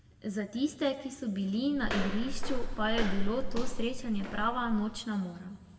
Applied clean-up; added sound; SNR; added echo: none; Walk, footsteps; -2 dB; reverberation time 1.6 s.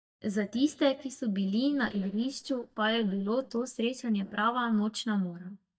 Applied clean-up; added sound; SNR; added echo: neural mask model DeepFilterNet 3.